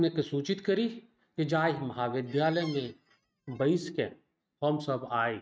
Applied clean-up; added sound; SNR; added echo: neural mask model RNNoise.